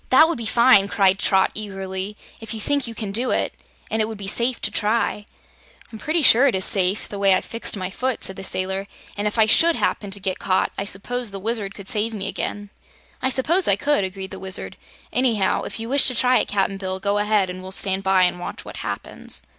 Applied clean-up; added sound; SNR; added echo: none; none; none; none.